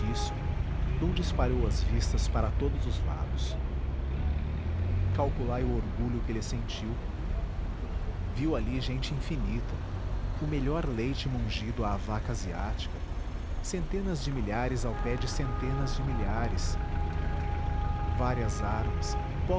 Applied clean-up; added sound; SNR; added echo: none; Traffic noise, roadway noise; -5 dB; none.